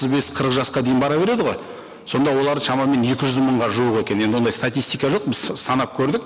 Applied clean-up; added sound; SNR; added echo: none; none; none; none.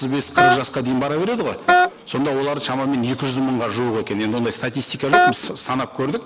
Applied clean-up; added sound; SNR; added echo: none; Wind instrument, woodwind instrument; -4 dB; none.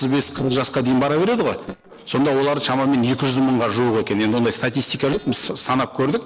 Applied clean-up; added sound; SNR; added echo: neural separator model SepFormer DNS4.